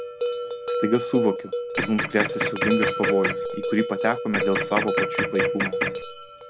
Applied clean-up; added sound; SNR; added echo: none; Bell + Printer; -1 dB; none.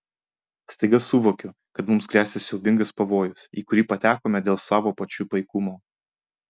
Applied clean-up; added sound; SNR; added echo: none; none; none; none.